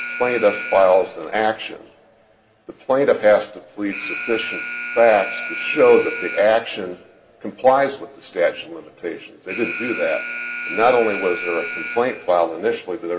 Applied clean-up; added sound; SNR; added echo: none; Alarm; 11 dB; reverberation time 2.4 s.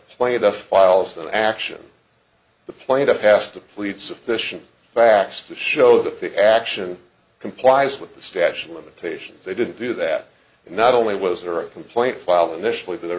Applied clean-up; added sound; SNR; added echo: none; none; none; none.